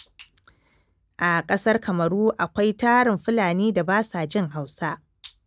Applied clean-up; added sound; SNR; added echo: none; none; none; none.